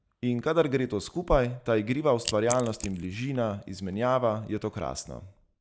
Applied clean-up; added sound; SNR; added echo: neural mask model Resemble Enhance denoiser.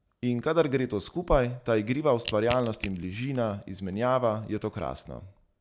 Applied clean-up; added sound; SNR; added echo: none; Crack / Crushing; 8 dB; none.